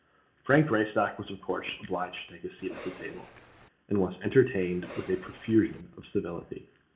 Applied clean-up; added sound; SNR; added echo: none; Cough; 16 dB; reverberation time 0.4 s.